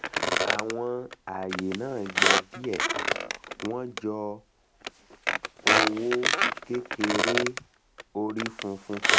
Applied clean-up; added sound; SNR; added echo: none; Squeak; -4 dB; none.